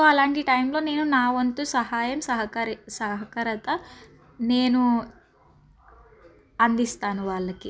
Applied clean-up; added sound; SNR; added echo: none; none; none; none.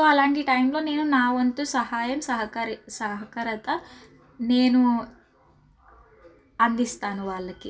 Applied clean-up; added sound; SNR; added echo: none; none; none; reverberation time 0.2 s.